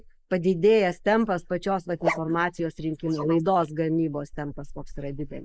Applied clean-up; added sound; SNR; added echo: neural mask model Resemble Enhance denoiser.